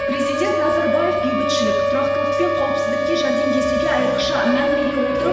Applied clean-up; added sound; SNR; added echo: none; Siren; -3 dB; reverberation time 1.1 s.